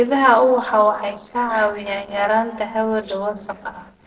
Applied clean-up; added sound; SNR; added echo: neural separator model SepFormer DNS4.